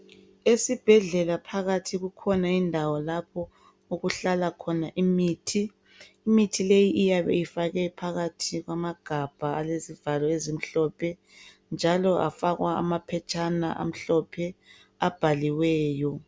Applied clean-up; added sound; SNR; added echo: none; none; none; none.